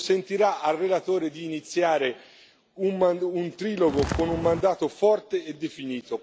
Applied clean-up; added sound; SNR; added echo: none; Walk, footsteps; 5 dB; none.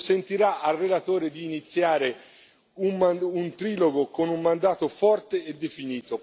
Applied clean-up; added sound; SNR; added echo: none; none; none; none.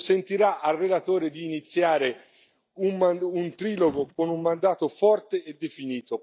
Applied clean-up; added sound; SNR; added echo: neural mask model DeepFilterNet 3.